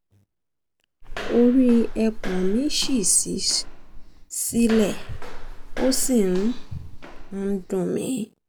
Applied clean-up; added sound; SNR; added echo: none; Walk, footsteps; 5 dB; none.